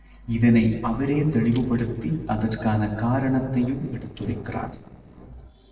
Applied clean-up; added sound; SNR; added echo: neural separator model SepFormer DNS4.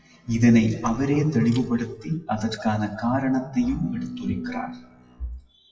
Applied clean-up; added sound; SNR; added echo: classical method WPE with log-MMSE.